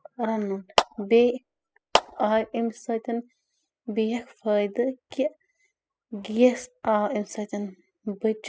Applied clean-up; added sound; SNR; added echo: classical method spectral subtraction.